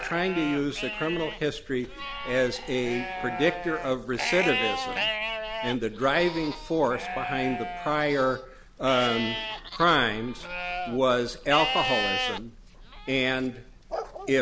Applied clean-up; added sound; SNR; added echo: none; Livestock, farm animals, working animals; 6 dB; none.